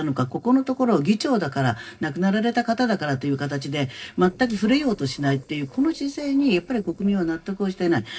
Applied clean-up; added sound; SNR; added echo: neural separator model SepFormer DNS4.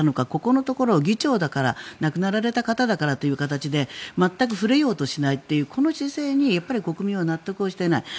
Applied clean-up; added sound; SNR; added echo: none; none; none; none.